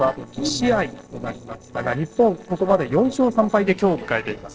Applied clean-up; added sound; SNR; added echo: neural separator model SepFormer DNS4.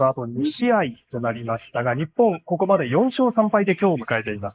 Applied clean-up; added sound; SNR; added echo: neural mask model Resemble Enhance denoiser.